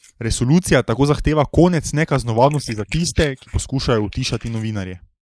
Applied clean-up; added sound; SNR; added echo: neural mask model Resemble Enhance denoiser.